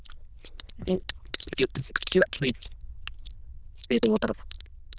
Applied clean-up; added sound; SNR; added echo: neural diffusion model UNIVERSE++.